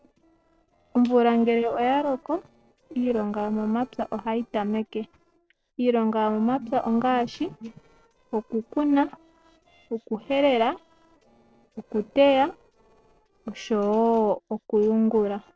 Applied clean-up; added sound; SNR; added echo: neural separator model SepFormer DNS4.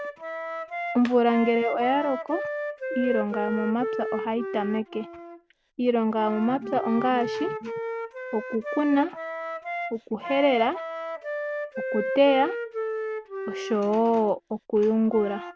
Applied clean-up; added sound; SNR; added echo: none; Wind instrument, woodwind instrument; 7 dB; none.